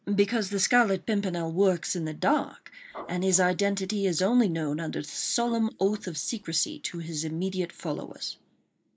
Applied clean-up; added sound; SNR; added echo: neural mask model Resemble Enhance denoiser.